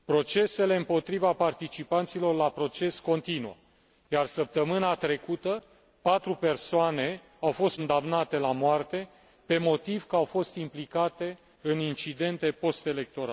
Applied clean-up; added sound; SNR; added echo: none; none; none; none.